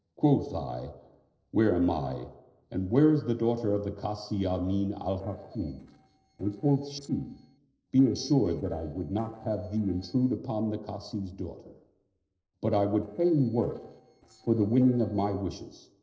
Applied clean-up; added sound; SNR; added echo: neural separator model SepFormer DNS4.